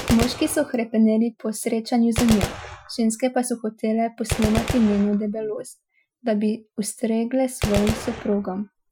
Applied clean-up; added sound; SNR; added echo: classical method Wiener filter.